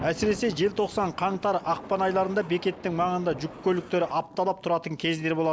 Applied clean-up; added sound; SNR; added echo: none; Thunder; 17 dB; none.